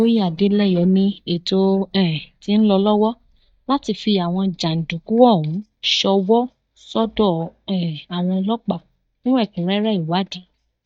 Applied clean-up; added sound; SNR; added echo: neural mask model DeepFilterNet 3.